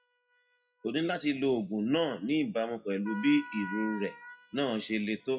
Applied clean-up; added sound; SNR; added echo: classical method WPE with log-MMSE.